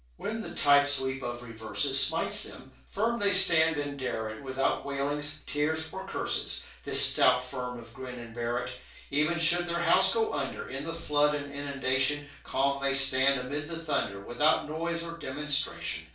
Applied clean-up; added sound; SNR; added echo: none; none; none; reverberation time 0.3 s.